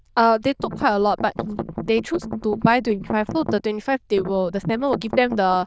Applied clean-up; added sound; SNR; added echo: neural diffusion model UNIVERSE++.